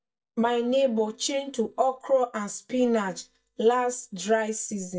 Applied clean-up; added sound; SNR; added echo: neural mask model DeepFilterNet 3.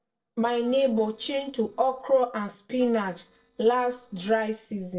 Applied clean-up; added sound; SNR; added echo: neural separator model SepFormer DNS4.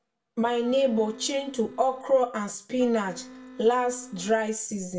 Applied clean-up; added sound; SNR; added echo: none; Wind instrument, woodwind instrument; 19 dB; reverberation time 0.2 s.